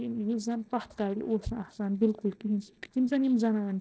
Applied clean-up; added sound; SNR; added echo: neural separator model SepFormer DNS4.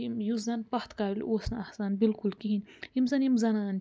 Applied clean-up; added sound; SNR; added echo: none; none; none; none.